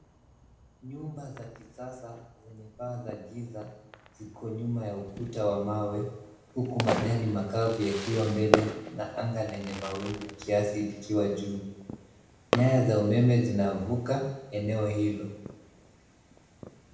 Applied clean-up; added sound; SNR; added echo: none; Fireworks; 8 dB; reverberation time 0.8 s.